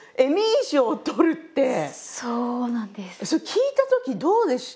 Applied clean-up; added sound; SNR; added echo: none; none; none; none.